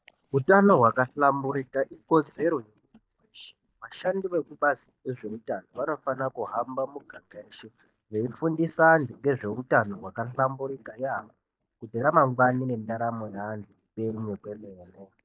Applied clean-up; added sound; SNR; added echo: neural mask model DeepFilterNet 3.